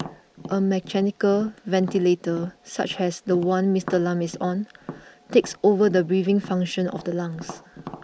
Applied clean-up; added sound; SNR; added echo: none; Tap; 17 dB; none.